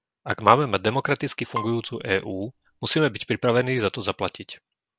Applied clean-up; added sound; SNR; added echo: none; Bowed string instrument; 14 dB; none.